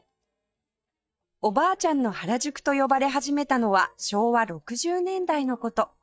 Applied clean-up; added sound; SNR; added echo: neural mask model DeepFilterNet 3.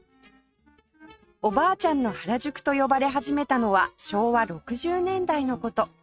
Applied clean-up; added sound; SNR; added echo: neural mask model RNNoise.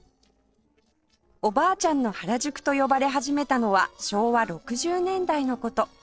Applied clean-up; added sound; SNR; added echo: neural separator model SepFormer DNS4.